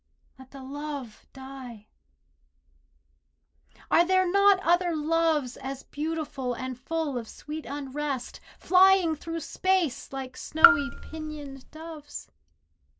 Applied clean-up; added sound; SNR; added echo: none; Raindrop / Drip; -3 dB; none.